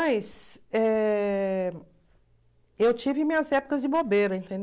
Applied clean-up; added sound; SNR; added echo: none; none; none; none.